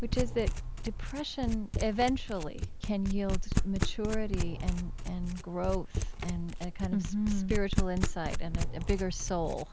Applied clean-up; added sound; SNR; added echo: none; Domestic sounds, home sounds; -1 dB; none.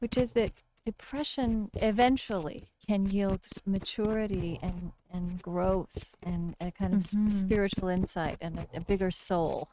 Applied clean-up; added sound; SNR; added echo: neural mask model RNNoise.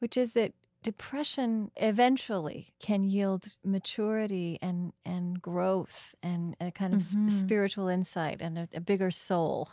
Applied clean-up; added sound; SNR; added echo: none; none; none; none.